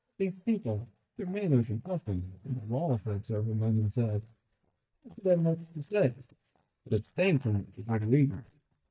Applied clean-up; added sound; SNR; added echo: neural mask model DeepFilterNet 3.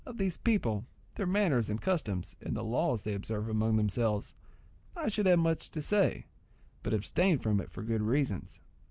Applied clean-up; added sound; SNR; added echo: none; none; none; none.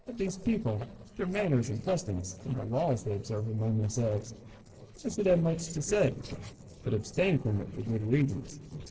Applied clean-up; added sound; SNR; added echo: neural separator model SepFormer DNS4.